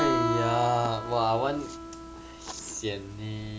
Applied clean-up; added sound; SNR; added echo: none; Guitar; 4 dB; none.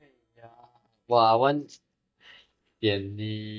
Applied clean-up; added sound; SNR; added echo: neural mask model DeepFilterNet 3.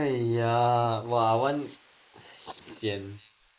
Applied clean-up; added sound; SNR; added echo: neural mask model Resemble Enhance denoiser.